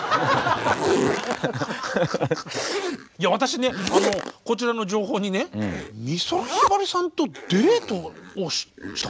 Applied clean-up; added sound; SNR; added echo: none; Zipper (clothing); 5 dB; none.